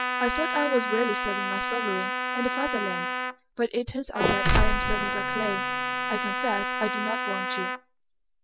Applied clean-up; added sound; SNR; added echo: none; Trumpet + Mechanisms; -3 dB; none.